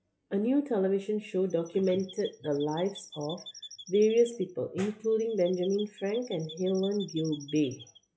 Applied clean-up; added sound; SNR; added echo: classical method log-MMSE.